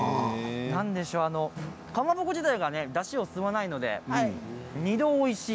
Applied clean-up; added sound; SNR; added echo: none; none; none; none.